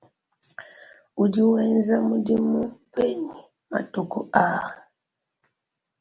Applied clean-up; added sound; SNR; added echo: none; none; none; none.